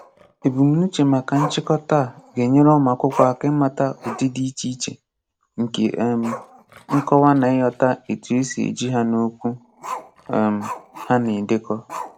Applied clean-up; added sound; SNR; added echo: none; Growling; 15 dB; none.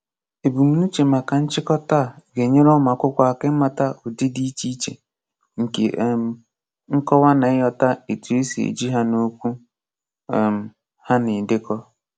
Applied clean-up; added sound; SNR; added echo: none; none; none; none.